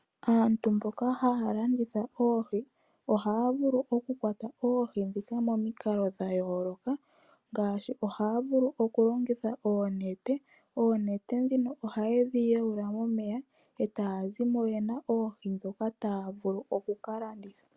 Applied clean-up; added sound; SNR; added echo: none; none; none; none.